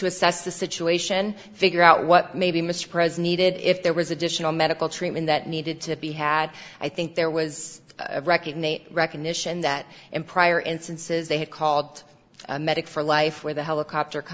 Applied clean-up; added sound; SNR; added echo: none; none; none; none.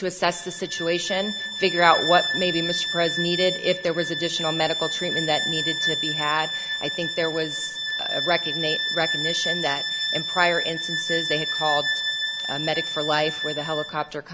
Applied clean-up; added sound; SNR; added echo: none; Bowed string instrument; 2 dB; none.